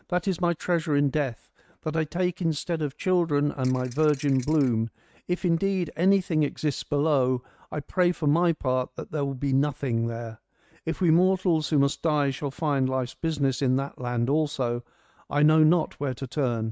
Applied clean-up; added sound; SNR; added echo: neural mask model RNNoise.